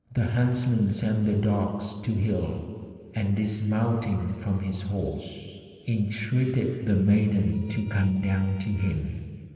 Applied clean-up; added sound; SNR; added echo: neural separator model SepFormer DNS4.